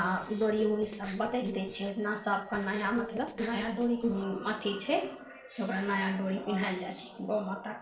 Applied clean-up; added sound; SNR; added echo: neural separator model SepFormer DNS4.